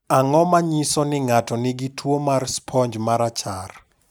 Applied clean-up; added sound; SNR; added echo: none; none; none; none.